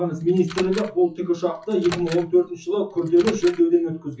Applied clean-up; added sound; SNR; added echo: classical method WPE with log-MMSE.